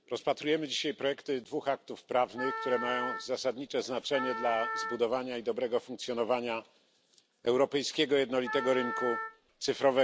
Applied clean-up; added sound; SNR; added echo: none; Wind instrument, woodwind instrument; 6 dB; none.